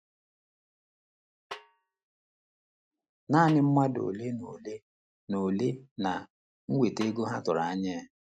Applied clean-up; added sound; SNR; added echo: classical method Wiener filter.